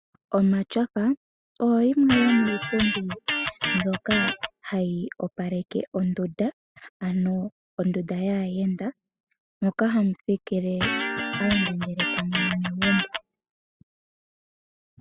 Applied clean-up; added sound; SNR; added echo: classical method spectral subtraction.